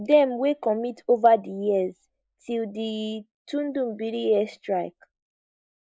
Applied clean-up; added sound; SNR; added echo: neural mask model Resemble Enhance denoiser.